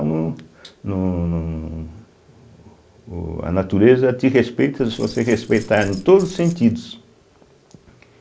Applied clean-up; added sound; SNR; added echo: none; Keys jangling; 20 dB; none.